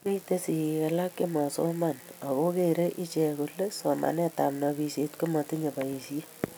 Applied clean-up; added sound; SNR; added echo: none; none; none; none.